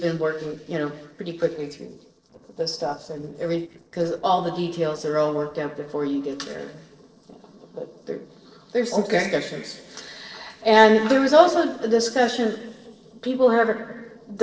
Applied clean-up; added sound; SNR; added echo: neural separator model SepFormer DNS4.